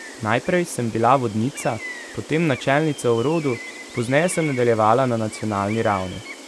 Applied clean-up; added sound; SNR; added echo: none; Gull, seagull; 15 dB; none.